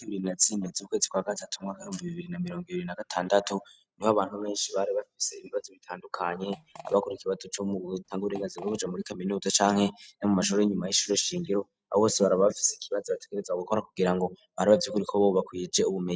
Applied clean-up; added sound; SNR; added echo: neural mask model RNNoise.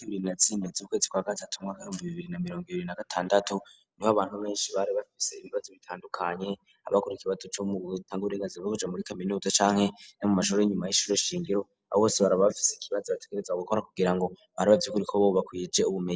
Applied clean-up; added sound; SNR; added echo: none; none; none; none.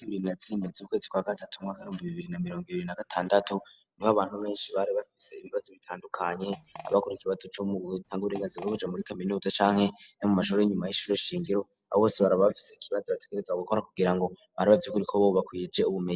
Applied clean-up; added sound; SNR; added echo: none; Fart; 20 dB; none.